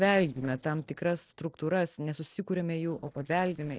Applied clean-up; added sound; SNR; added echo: neural separator model SepFormer DNS4.